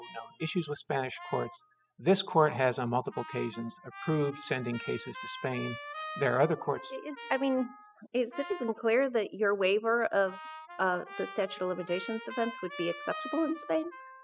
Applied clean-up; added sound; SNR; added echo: classical method spectral subtraction.